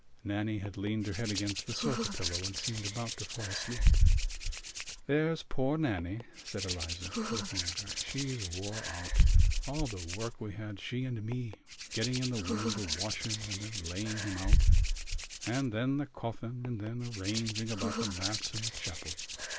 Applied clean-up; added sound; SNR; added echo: none; Hands; -4 dB; none.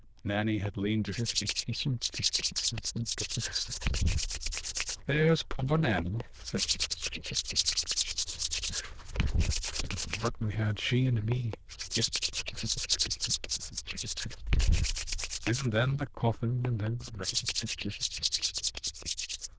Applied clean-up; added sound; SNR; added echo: neural diffusion model UNIVERSE++.